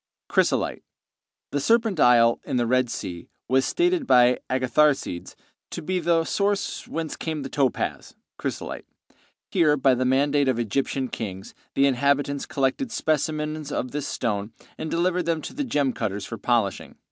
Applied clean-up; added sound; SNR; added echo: none; none; none; none.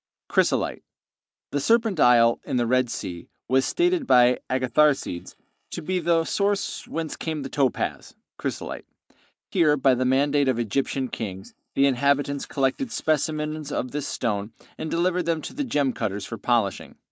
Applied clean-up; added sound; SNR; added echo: neural mask model Resemble Enhance denoiser.